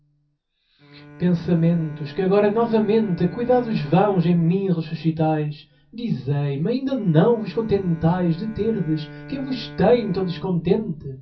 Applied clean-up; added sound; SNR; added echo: none; Bowed string instrument; 19 dB; reverberation time 0.3 s.